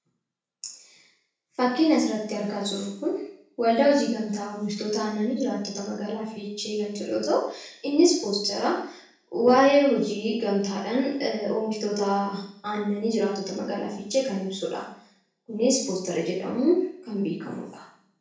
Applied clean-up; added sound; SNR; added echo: none; none; none; reverberation time 0.6 s.